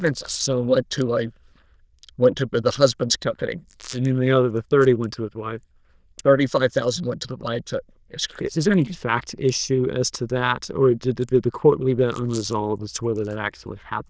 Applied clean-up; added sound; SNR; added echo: neural diffusion model UNIVERSE++.